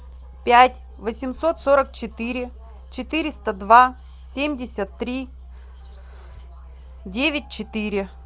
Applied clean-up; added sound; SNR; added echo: none; none; none; none.